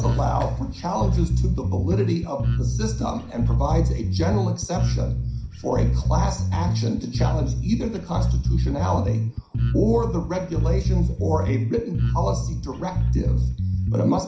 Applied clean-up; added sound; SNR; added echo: none; Bass guitar; -4 dB; reverberation time 0.5 s.